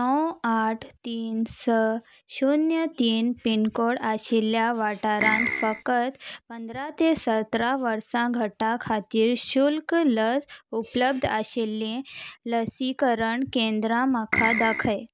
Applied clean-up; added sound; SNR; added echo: none; Keyboard (musical); 1 dB; none.